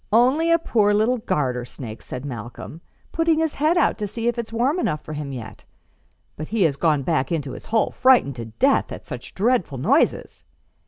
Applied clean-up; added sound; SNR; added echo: none; none; none; none.